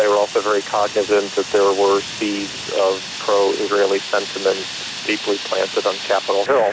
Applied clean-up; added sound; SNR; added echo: none; Fire; 10 dB; none.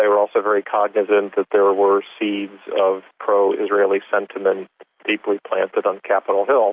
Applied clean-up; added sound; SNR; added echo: none; none; none; none.